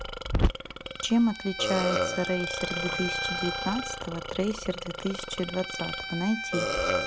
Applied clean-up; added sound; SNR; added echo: none; Burping, eructation + Bowed string instrument; 3 dB; none.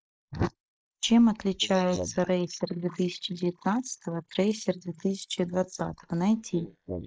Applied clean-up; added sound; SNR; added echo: neural mask model Resemble Enhance denoiser.